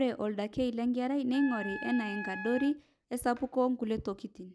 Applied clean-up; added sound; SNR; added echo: none; Wind instrument, woodwind instrument; 10 dB; none.